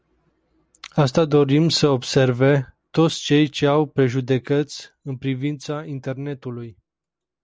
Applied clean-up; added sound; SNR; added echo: none; none; none; none.